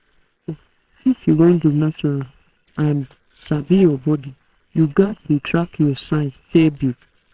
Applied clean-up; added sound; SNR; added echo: neural separator model SepFormer WHAMR!.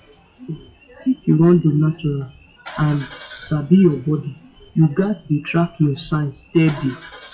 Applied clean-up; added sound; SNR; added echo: classical method WPE with log-MMSE.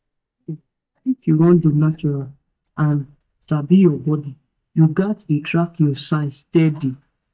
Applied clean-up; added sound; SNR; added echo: neural mask model DeepFilterNet 3.